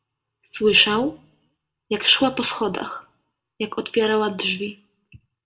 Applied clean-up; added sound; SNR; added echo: none; none; none; reverberation time 0.3 s.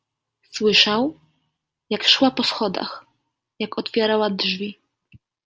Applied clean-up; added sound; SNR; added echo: none; none; none; none.